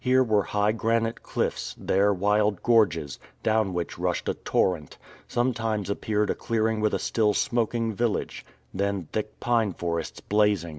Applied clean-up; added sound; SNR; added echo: none; none; none; none.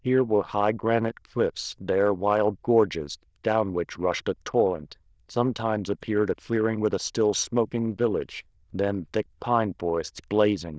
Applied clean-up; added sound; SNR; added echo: neural diffusion model UNIVERSE++.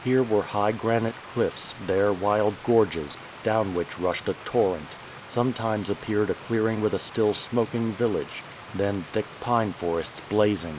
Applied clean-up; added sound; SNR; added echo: none; Stream; 16 dB; none.